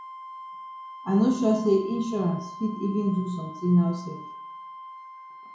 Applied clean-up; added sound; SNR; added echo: none; Wind instrument, woodwind instrument; 14 dB; reverberation time 0.6 s.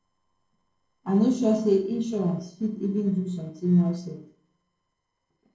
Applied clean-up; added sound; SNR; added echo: neural separator model SepFormer DNS4.